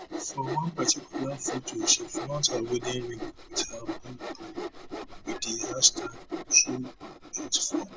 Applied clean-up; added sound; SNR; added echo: none; Sawing; 7 dB; none.